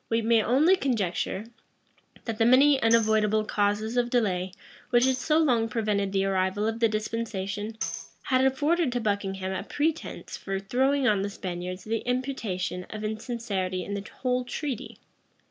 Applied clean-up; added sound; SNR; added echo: none; Tambourine; 14 dB; none.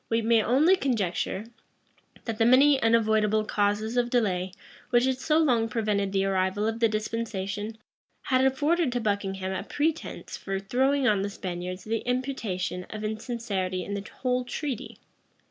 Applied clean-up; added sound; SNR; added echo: none; none; none; none.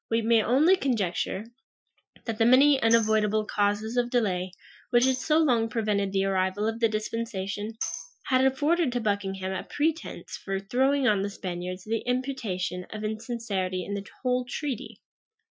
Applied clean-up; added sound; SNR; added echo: classical method Wiener filter.